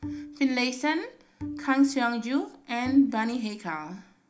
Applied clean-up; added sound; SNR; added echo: none; Bowed string instrument; 15 dB; reverberation time 0.4 s.